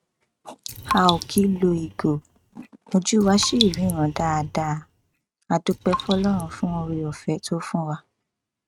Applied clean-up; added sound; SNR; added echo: neural mask model RNNoise.